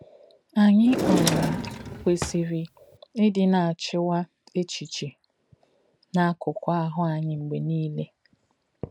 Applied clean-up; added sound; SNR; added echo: none; Drawer open or close; 2 dB; none.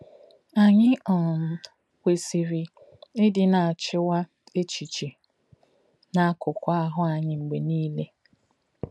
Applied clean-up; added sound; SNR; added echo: none; none; none; none.